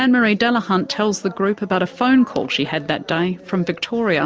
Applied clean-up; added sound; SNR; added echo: none; none; none; none.